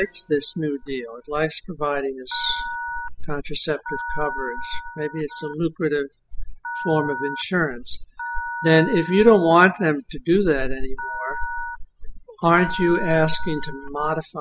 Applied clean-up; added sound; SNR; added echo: classical method spectral subtraction.